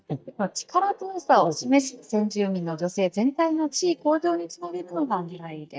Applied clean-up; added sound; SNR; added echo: neural mask model DeepFilterNet 3.